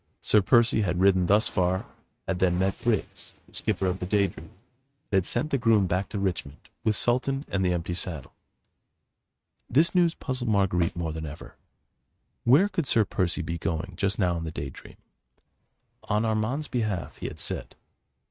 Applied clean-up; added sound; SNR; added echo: neural mask model RNNoise.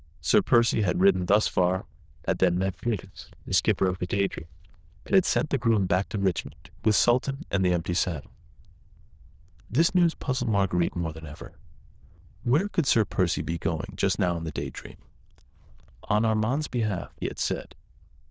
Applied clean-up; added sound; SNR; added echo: neural diffusion model UNIVERSE++.